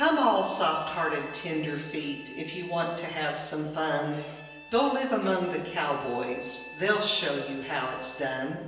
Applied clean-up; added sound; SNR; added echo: none; Bowed string instrument; 18 dB; reverberation time 1.0 s.